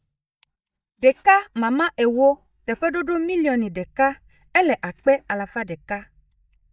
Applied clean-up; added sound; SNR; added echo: neural mask model DeepFilterNet 3.